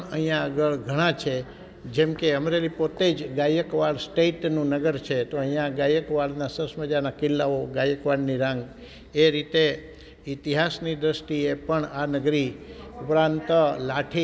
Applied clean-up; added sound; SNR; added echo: none; none; none; none.